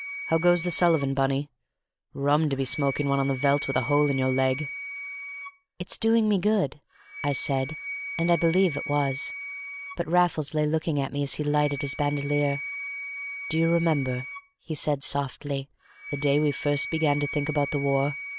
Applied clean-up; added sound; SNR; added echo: none; Wind instrument, woodwind instrument; 11 dB; none.